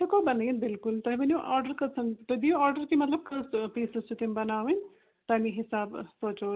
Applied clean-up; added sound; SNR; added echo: none; none; none; none.